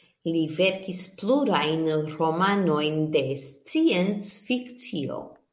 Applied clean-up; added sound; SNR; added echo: none; none; none; none.